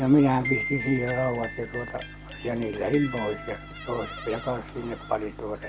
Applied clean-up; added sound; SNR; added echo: none; Guitar + Glockenspiel; 11 dB; none.